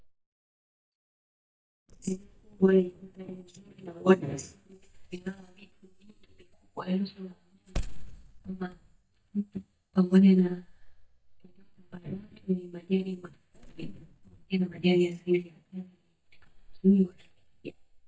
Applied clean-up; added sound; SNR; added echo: neural mask model DeepFilterNet 3.